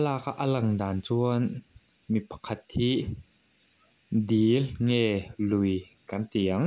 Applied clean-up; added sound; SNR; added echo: none; none; none; none.